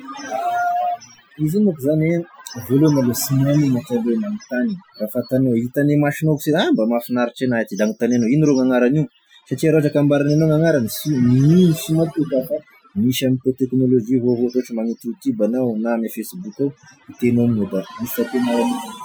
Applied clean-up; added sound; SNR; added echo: classical method Wiener filter.